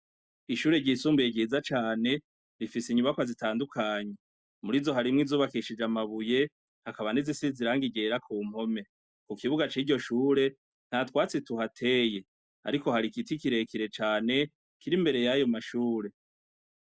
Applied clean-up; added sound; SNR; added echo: none; none; none; none.